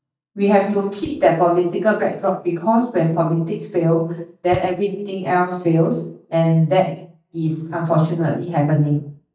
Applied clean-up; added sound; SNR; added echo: neural mask model DeepFilterNet 3.